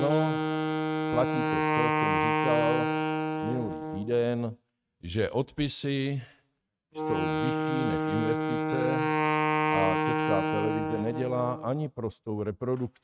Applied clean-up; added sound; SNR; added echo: neural mask model RNNoise.